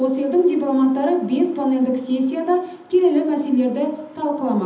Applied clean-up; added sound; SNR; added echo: none; none; none; reverberation time 0.8 s.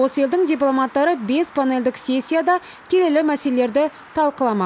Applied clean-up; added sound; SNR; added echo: none; none; none; none.